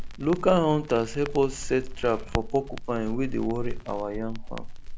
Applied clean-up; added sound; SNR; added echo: none; Crackle; 6 dB; none.